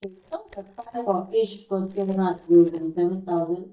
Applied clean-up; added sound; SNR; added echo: neural mask model DeepFilterNet 3.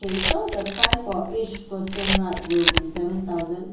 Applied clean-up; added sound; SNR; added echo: none; Camera; 0 dB; reverberation time 0.7 s.